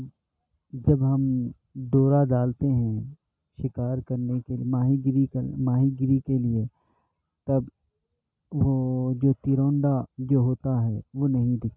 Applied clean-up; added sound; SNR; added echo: none; none; none; none.